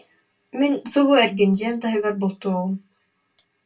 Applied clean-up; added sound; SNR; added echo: none; none; none; reverberation time 0.1 s.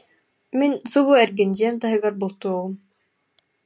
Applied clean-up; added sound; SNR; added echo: none; none; none; none.